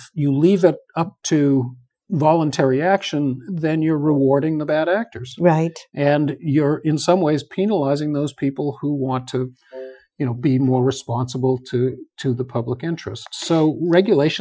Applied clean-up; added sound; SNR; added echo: classical method Wiener filter.